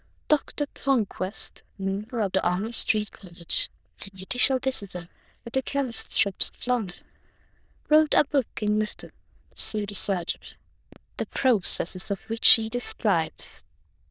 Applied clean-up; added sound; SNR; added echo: neural diffusion model UNIVERSE++.